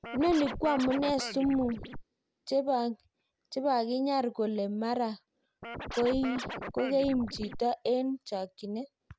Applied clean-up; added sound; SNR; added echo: none; Scratching (performance technique); 9 dB; none.